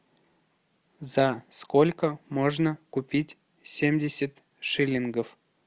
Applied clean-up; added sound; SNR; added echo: none; none; none; none.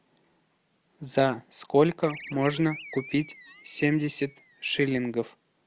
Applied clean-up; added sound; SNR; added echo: none; Animal; 17 dB; none.